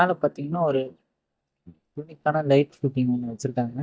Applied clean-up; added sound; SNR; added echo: neural mask model DeepFilterNet 3.